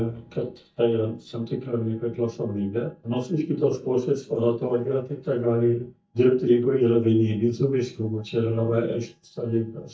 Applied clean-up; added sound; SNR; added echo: neural mask model DeepFilterNet 3.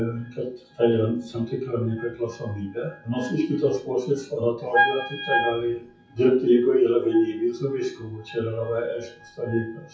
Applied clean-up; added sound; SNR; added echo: classical method WPE with log-MMSE.